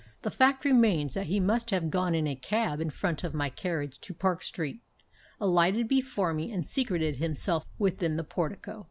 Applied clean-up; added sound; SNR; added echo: none; Wind; 18 dB; none.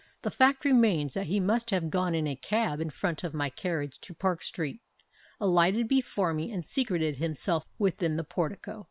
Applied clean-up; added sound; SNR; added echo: neural separator model SepFormer WHAM!.